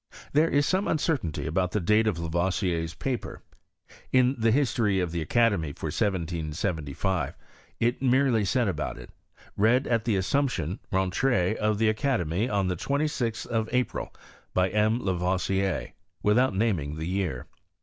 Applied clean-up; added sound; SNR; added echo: none; none; none; none.